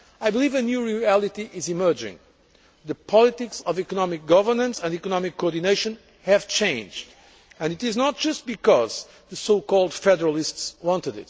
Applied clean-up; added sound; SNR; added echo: none; none; none; none.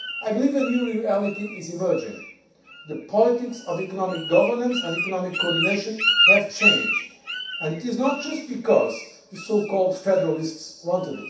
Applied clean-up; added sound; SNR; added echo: none; Bird; 3 dB; reverberation time 0.7 s.